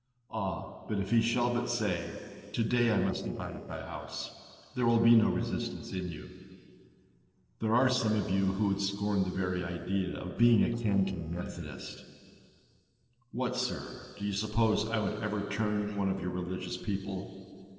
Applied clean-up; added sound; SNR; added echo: neural separator model SepFormer DNS4.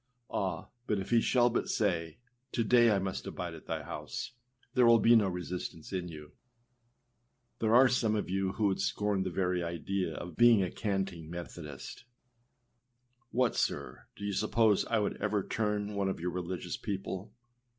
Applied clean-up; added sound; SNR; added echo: none; none; none; none.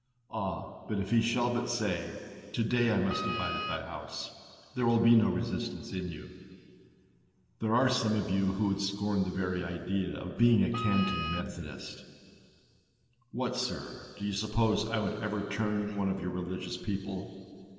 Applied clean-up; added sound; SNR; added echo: none; Wind instrument, woodwind instrument; 6 dB; reverberation time 2.9 s.